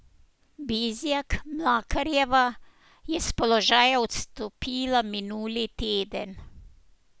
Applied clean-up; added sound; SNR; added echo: none; none; none; none.